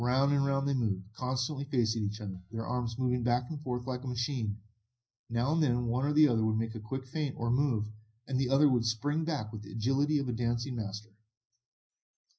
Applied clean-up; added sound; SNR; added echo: neural mask model DeepFilterNet 3.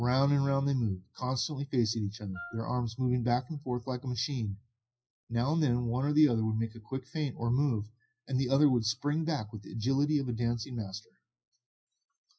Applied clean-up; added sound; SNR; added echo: classical method WPE with log-MMSE.